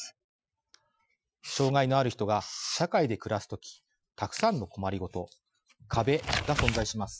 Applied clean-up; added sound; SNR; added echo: classical method Wiener filter.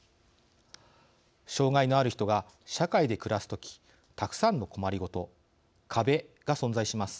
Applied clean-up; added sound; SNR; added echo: none; none; none; none.